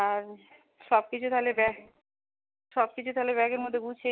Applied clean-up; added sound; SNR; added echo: none; none; none; none.